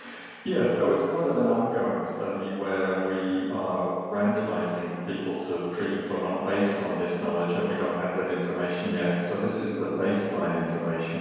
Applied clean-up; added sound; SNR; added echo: none; none; none; reverberation time 1.9 s.